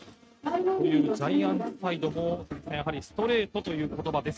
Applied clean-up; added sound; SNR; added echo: neural mask model RNNoise.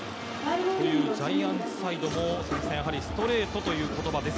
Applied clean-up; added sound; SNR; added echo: none; Wind instrument, woodwind instrument + Toilet flush; 16 dB; none.